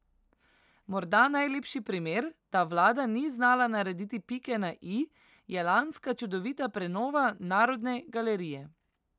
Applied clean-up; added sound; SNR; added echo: none; none; none; none.